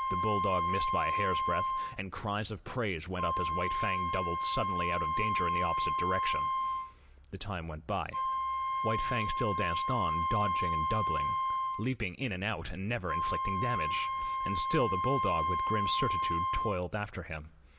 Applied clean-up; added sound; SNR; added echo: none; Wind instrument, woodwind instrument; -2 dB; none.